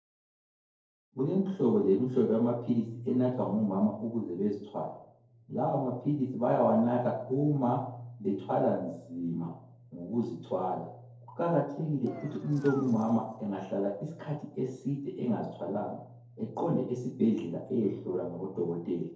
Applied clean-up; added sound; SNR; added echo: neural separator model SepFormer DNS4.